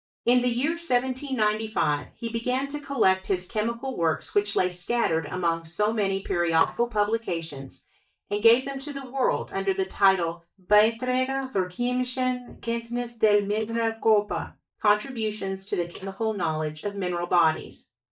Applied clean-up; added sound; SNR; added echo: neural mask model DeepFilterNet 3.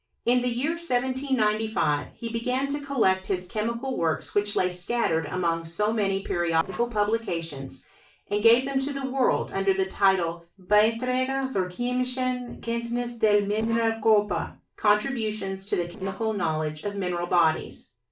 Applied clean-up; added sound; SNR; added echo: neural separator model SepFormer DNS4.